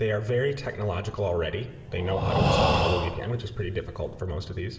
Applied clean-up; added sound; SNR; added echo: none; Breathing; -1 dB; reverberation time 2.7 s.